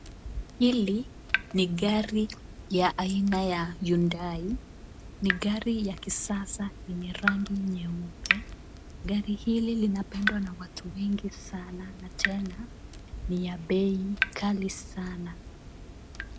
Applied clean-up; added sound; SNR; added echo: none; Drip / Water tap, faucet; 7 dB; none.